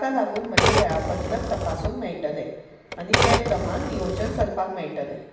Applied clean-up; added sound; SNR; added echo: none; Typewriter; -2 dB; reverberation time 1.0 s.